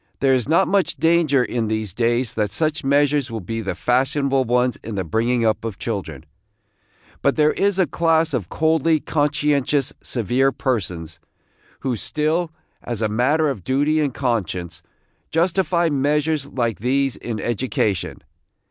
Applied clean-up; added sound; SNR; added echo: none; none; none; none.